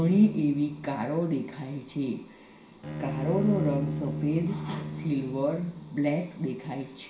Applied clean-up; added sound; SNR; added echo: none; Bowed string instrument; 8 dB; reverberation time 0.5 s.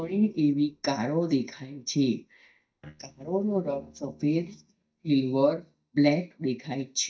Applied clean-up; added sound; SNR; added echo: neural mask model DeepFilterNet 3.